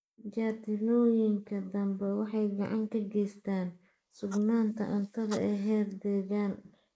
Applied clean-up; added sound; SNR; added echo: neural mask model Resemble Enhance denoiser.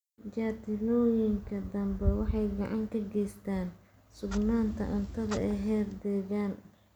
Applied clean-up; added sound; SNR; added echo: none; Clock; 10 dB; none.